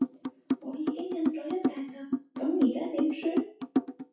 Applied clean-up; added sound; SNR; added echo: classical method WPE with log-MMSE.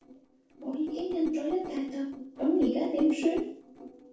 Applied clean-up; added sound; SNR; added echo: neural separator model SepFormer DNS4.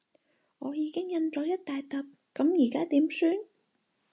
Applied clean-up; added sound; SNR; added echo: none; none; none; none.